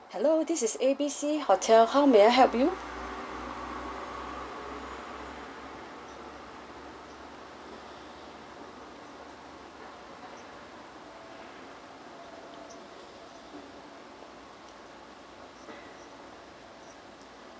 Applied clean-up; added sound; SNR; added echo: none; none; none; none.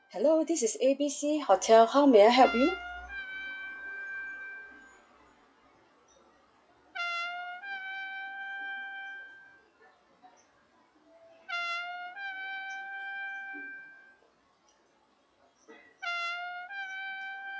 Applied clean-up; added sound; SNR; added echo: classical method log-MMSE.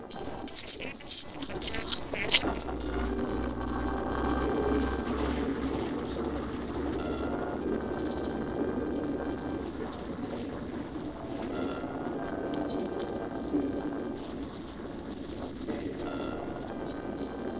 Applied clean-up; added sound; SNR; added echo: neural separator model SepFormer DNS4.